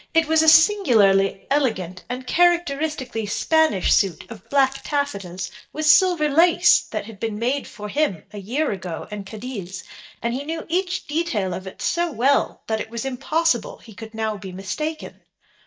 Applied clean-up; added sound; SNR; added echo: neural mask model DeepFilterNet 3.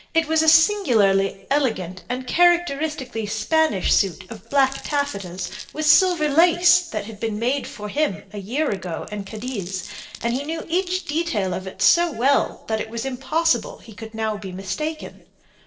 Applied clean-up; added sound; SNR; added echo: neural separator model SepFormer DNS4.